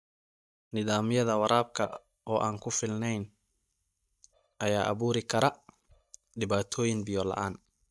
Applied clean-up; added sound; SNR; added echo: neural mask model DeepFilterNet 3.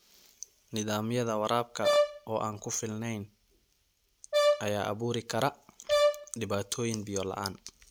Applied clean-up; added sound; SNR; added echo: none; Brass instrument; -3 dB; none.